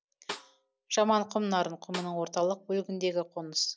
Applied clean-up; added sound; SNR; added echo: none; Snare drum; 15 dB; none.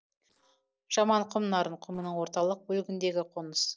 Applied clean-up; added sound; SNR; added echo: neural separator model SepFormer DNS4.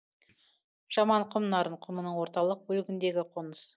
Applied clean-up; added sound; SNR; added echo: neural mask model Resemble Enhance denoiser.